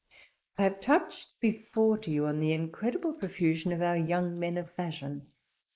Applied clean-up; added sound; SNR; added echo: neural mask model Resemble Enhance denoiser.